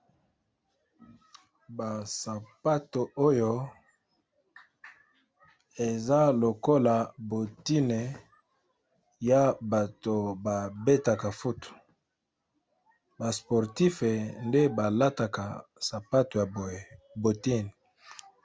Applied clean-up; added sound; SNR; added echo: none; none; none; none.